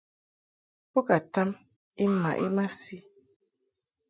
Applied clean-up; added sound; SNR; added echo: neural mask model DeepFilterNet 3.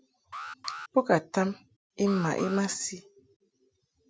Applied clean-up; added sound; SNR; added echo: none; Alarm; 14 dB; none.